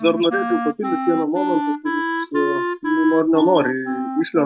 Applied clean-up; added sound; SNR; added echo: neural mask model RNNoise.